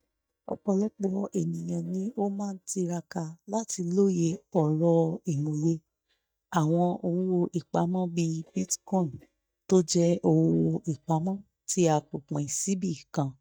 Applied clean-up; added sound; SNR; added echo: neural mask model DeepFilterNet 3.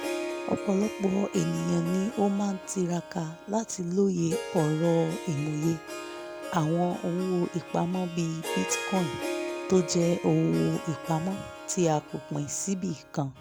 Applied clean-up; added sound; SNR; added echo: none; Harp; 9 dB; none.